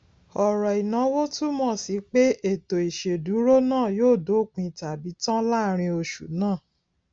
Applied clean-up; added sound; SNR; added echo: none; none; none; none.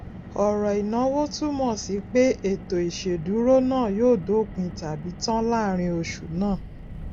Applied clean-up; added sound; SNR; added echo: none; Car; 14 dB; none.